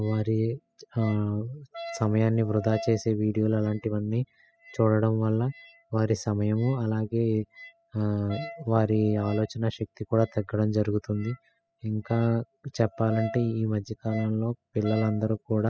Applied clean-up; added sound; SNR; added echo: classical method spectral subtraction.